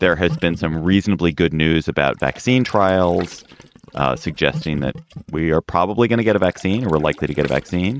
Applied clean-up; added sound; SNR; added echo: neural mask model RNNoise.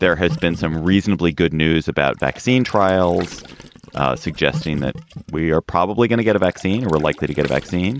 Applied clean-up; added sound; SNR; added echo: none; Gurgling; 16 dB; none.